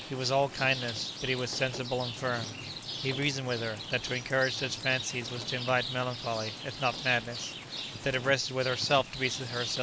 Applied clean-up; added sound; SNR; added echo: none; Rain; 8 dB; none.